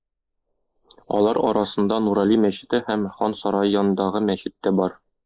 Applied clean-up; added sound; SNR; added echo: neural mask model Resemble Enhance denoiser.